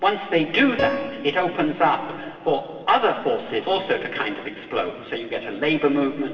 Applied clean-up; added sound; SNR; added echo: none; Piano; 11 dB; reverberation time 2.4 s.